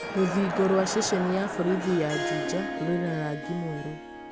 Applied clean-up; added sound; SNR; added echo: none; Crowd + Harp; 5 dB; none.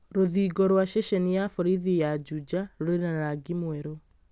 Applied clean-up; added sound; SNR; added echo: none; none; none; none.